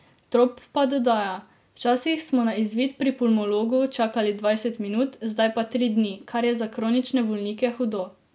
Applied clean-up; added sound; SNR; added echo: none; none; none; none.